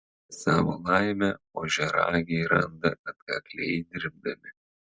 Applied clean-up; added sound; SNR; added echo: none; none; none; none.